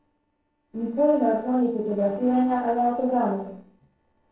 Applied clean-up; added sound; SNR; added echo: neural separator model SepFormer DNS4.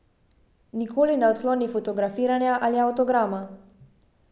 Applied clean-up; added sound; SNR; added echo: none; none; none; none.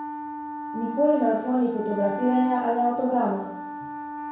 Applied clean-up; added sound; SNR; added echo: none; Wind instrument, woodwind instrument; 9 dB; reverberation time 0.6 s.